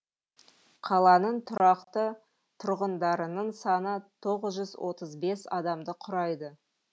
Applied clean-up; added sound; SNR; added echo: none; none; none; none.